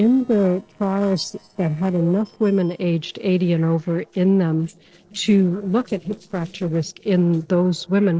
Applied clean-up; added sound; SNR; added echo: neural separator model SepFormer DNS4.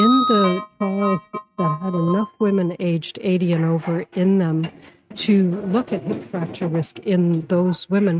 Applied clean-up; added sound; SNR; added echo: neural mask model RNNoise.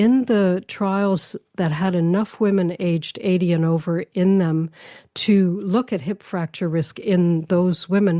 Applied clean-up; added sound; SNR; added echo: none; none; none; none.